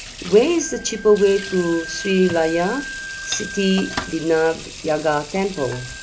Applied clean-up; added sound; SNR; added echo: none; Wind instrument, woodwind instrument + Sink (filling or washing) / Water tap, faucet; 12 dB; none.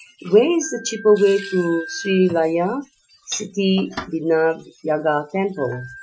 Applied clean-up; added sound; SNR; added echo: classical method Wiener filter.